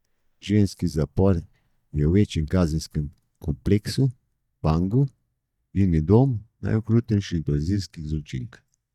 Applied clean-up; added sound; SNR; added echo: neural mask model DeepFilterNet 3.